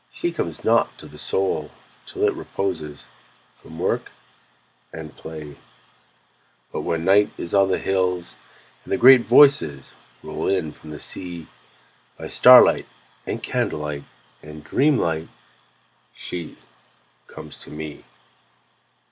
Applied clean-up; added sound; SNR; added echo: none; none; none; none.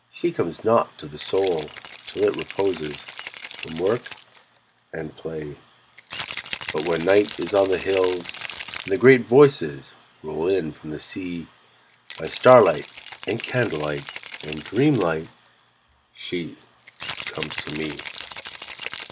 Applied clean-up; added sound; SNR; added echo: none; Rattle (instrument); 15 dB; none.